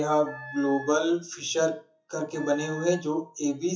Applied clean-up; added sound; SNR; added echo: classical method WPE with log-MMSE.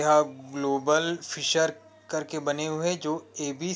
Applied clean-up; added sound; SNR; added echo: none; none; none; none.